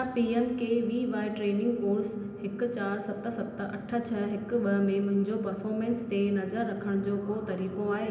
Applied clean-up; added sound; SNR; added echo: none; none; none; reverberation time 0.8 s.